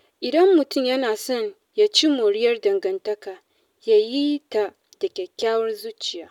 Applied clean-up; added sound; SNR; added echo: none; none; none; none.